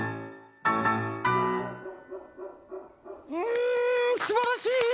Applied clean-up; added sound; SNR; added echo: none; Bark; 15 dB; none.